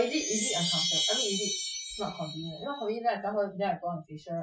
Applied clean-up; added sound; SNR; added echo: classical method Wiener filter.